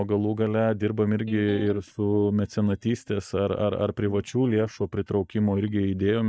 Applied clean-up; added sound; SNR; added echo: neural mask model DeepFilterNet 3.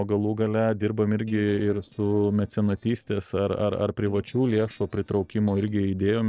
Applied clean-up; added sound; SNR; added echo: neural separator model SepFormer DNS4.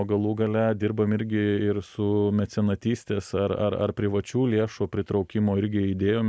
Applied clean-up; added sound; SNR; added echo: none; none; none; none.